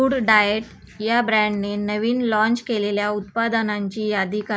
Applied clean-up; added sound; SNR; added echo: none; none; none; none.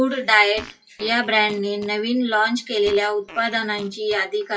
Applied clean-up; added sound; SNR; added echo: classical method WPE with log-MMSE.